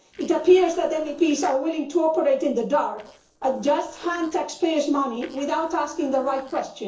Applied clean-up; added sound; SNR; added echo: neural separator model SepFormer DNS4.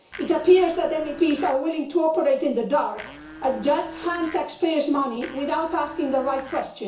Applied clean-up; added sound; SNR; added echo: none; Domestic sounds, home sounds; 16 dB; reverberation time 0.7 s.